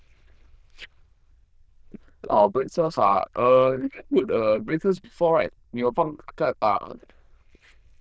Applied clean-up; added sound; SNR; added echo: neural diffusion model UNIVERSE++.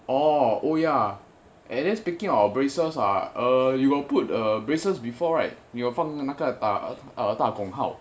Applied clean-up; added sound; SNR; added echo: none; none; none; none.